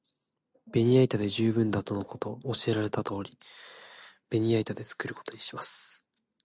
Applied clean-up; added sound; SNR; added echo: none; none; none; none.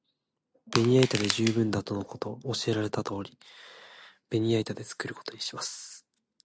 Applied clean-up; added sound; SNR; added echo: none; Crushing; 5 dB; none.